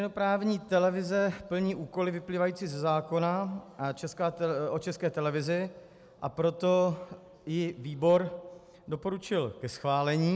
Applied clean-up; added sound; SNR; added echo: none; none; none; none.